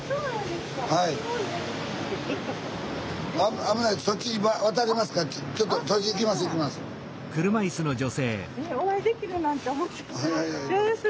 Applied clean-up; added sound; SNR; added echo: none; none; none; none.